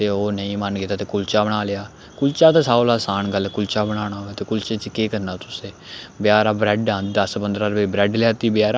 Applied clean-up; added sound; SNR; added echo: none; none; none; none.